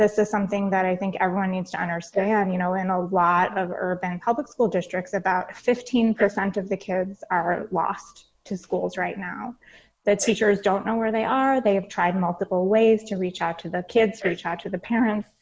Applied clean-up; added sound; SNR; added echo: neural mask model Resemble Enhance denoiser.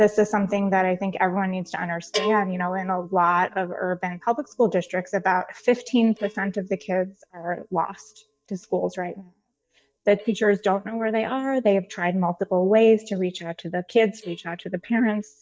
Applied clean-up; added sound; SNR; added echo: neural mask model DeepFilterNet 3.